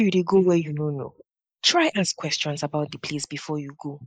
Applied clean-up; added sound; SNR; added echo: neural mask model Resemble Enhance denoiser.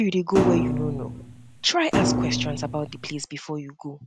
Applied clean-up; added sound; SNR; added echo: none; Thump, thud; 0 dB; none.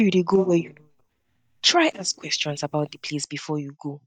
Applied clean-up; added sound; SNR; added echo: neural mask model DeepFilterNet 3.